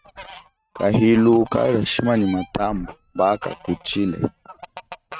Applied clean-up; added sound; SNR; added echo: neural mask model RNNoise.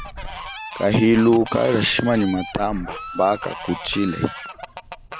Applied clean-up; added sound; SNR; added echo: none; Fowl; 13 dB; none.